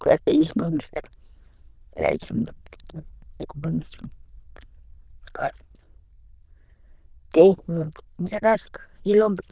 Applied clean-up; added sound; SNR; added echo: neural diffusion model UNIVERSE++.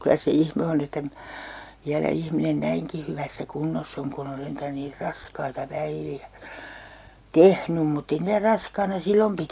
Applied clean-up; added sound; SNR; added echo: none; none; none; none.